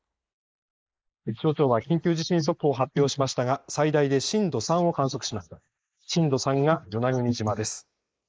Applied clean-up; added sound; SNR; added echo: neural mask model Resemble Enhance denoiser.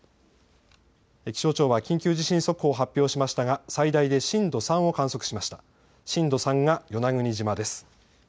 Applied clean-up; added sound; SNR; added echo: none; none; none; none.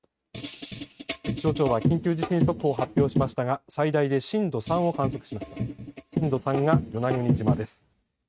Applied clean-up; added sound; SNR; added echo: neural mask model RNNoise.